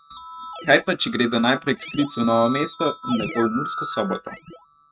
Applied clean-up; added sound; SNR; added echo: neural mask model RNNoise.